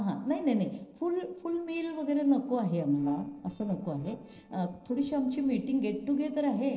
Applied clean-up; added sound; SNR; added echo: neural separator model SepFormer DNS4.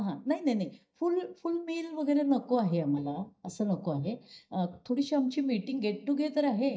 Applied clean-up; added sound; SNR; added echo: neural mask model DeepFilterNet 3.